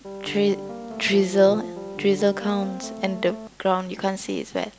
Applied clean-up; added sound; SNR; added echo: none; Piano; 11 dB; none.